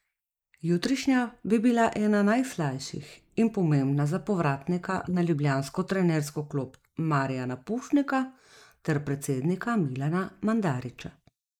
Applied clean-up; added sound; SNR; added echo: neural mask model Resemble Enhance denoiser.